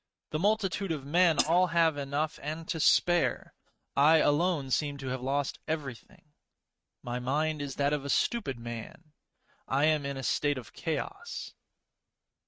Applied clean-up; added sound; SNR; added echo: neural mask model RNNoise.